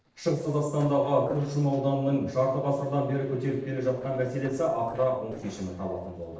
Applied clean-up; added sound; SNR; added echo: neural separator model SepFormer DNS4.